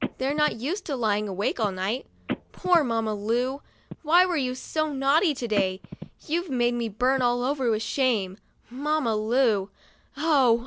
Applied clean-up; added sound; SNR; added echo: none; Telephone; 13 dB; none.